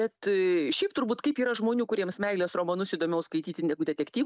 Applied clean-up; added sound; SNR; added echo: none; none; none; none.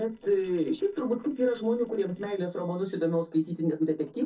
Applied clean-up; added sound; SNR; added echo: neural separator model SepFormer DNS4.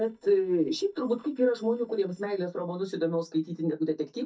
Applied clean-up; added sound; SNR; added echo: neural mask model DeepFilterNet 3.